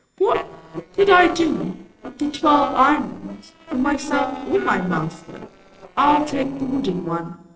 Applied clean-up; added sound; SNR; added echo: neural separator model SepFormer DNS4.